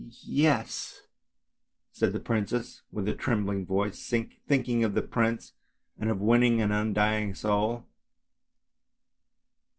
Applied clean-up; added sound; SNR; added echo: none; none; none; none.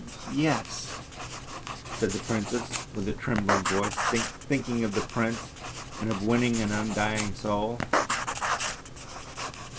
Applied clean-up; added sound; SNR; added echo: none; Writing; 3 dB; none.